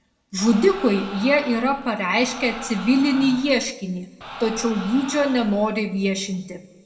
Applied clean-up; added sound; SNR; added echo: none; Crowd; 14 dB; reverberation time 1.0 s.